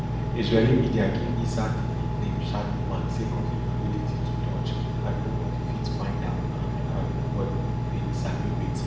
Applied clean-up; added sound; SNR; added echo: none; Engine; -4 dB; reverberation time 0.9 s.